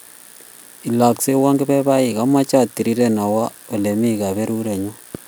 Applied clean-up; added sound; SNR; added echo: none; none; none; none.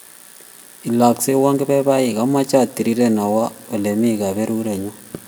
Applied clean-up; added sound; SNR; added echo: none; none; none; reverberation time 1.3 s.